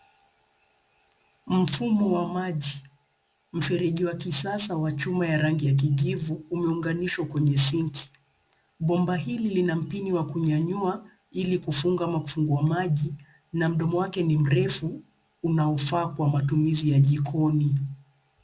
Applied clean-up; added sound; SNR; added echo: none; none; none; none.